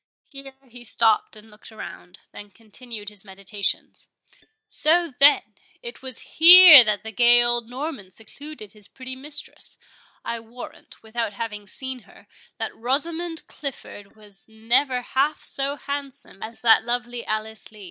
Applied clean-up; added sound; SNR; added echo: neural mask model DeepFilterNet 3.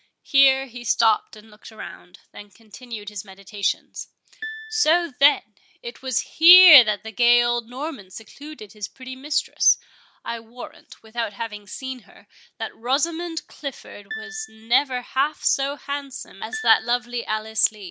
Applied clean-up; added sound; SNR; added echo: none; Piano; 13 dB; none.